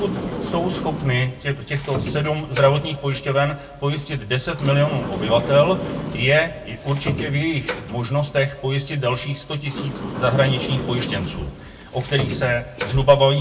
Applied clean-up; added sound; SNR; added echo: none; Sliding door; 9 dB; reverberation time 0.1 s.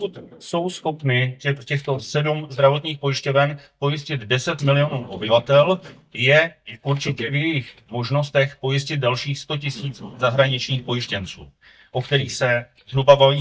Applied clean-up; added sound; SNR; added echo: neural mask model DeepFilterNet 3.